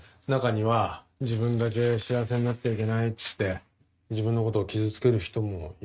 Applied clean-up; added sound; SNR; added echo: neural mask model RNNoise.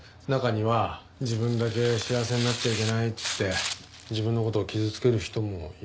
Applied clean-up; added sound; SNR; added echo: none; Tearing; 9 dB; none.